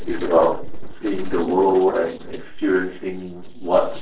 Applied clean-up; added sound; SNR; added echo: neural separator model SepFormer DNS4.